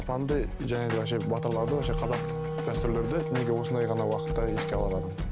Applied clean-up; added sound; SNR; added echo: none; Wind instrument, woodwind instrument; 4 dB; none.